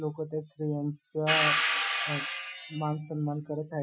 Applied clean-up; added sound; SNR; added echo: classical method Wiener filter.